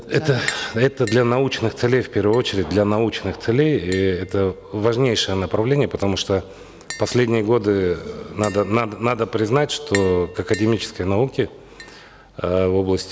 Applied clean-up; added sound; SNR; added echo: none; Tap; 19 dB; none.